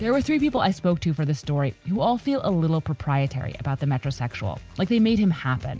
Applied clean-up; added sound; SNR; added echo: none; none; none; none.